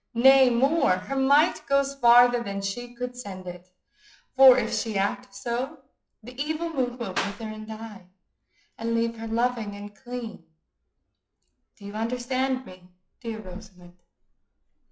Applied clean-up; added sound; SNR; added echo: classical method log-MMSE.